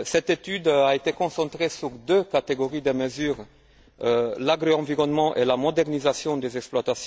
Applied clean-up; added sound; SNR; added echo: none; none; none; none.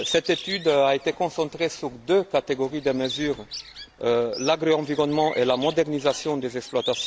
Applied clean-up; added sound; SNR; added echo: none; Bird; 14 dB; none.